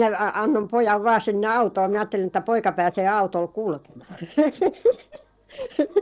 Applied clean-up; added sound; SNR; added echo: neural separator model SepFormer DNS4.